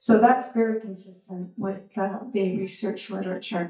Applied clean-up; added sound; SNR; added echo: neural mask model DeepFilterNet 3.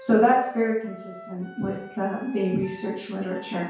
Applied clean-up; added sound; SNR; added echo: none; Wind instrument, woodwind instrument; 19 dB; reverberation time 0.5 s.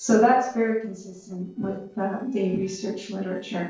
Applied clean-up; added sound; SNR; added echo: neural separator model SepFormer DNS4.